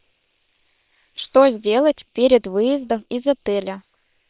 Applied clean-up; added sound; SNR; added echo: neural separator model SepFormer WHAM!.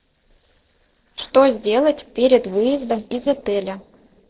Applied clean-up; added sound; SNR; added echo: neural separator model SepFormer DNS4.